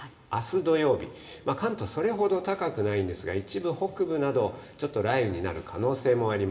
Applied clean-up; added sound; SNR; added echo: none; none; none; reverberation time 2.6 s.